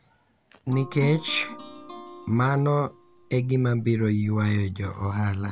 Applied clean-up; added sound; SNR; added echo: none; Guitar; 17 dB; none.